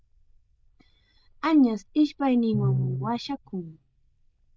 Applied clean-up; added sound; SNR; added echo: neural diffusion model UNIVERSE++.